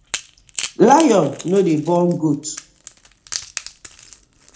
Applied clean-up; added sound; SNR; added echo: none; Crack / Crackle; 15 dB; reverberation time 0.4 s.